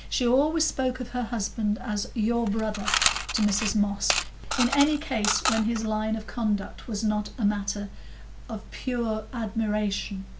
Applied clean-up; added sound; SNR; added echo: none; Coin (dropping) / Mechanisms; 3 dB; none.